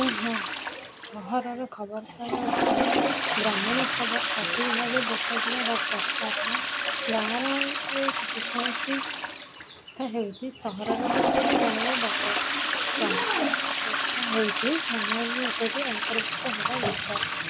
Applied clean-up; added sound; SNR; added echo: none; Toilet flush; -4 dB; none.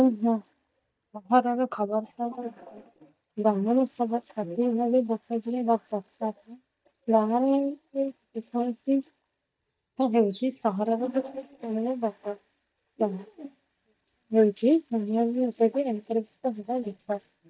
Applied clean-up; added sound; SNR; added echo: neural mask model DeepFilterNet 3.